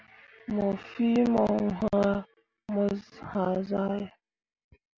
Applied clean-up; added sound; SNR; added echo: none; none; none; none.